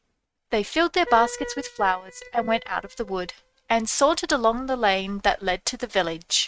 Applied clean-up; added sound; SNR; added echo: neural mask model RNNoise.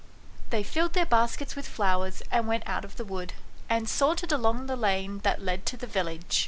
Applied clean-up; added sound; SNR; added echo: none; none; none; none.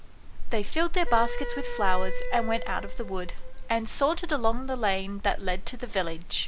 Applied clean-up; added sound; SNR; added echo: none; Wind instrument, woodwind instrument; 14 dB; none.